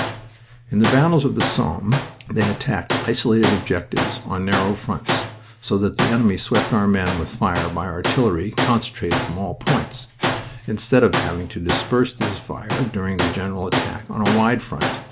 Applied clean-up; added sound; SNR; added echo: none; Tools; 5 dB; none.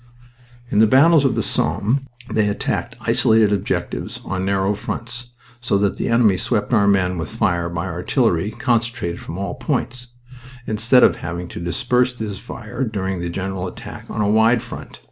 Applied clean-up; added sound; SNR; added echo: none; none; none; none.